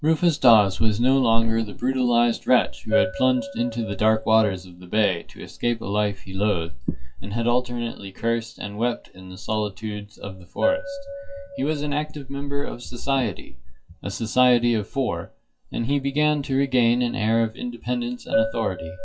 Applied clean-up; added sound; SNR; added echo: classical method WPE with log-MMSE.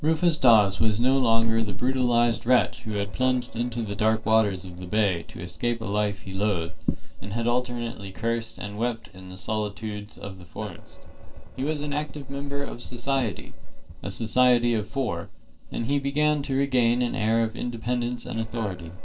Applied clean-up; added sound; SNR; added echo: neural separator model SepFormer DNS4.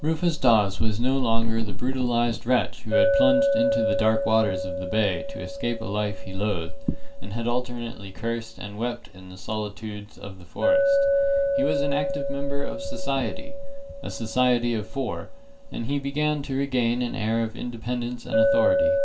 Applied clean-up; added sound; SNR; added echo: none; Chink, clink; 5 dB; reverberation time 0.2 s.